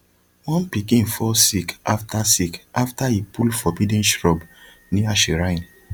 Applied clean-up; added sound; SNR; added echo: none; none; none; none.